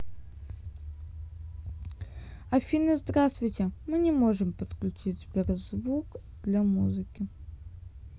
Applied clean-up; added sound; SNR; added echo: none; none; none; none.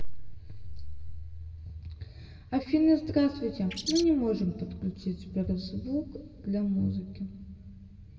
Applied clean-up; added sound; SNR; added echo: none; Bird; 5 dB; reverberation time 2.7 s.